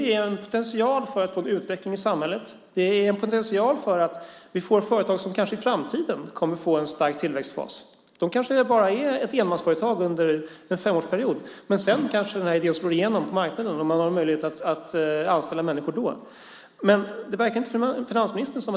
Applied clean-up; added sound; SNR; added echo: none; none; none; none.